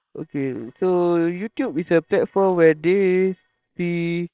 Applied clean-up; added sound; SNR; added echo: neural separator model SepFormer WHAM!.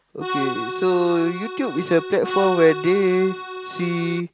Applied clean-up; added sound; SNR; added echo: none; Accordion; 8 dB; none.